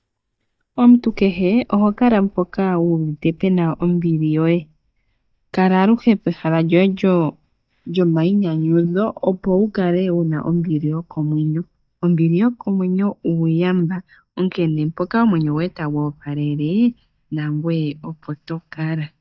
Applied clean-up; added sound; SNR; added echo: neural mask model DeepFilterNet 3.